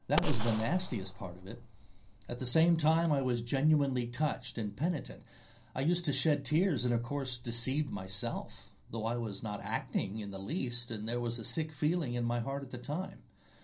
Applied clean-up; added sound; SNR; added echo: none; Gunshot, gunfire; 5 dB; reverberation time 0.3 s.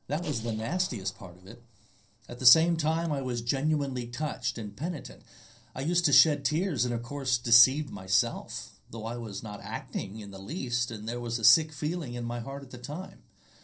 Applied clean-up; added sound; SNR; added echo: neural separator model SepFormer DNS4.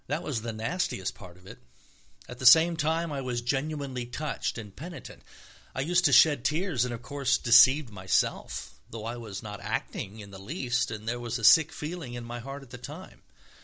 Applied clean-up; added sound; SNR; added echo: none; none; none; none.